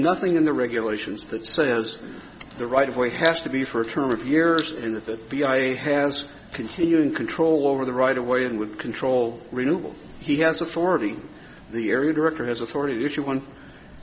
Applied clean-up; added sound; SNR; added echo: none; Camera; 14 dB; none.